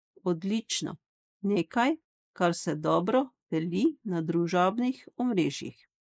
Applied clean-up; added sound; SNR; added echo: neural mask model Resemble Enhance denoiser.